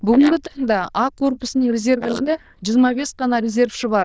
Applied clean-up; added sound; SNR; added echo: neural diffusion model UNIVERSE++.